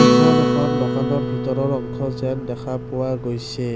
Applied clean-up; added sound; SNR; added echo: none; Acoustic guitar; -4 dB; none.